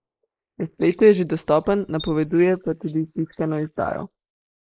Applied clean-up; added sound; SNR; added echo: neural mask model Resemble Enhance denoiser.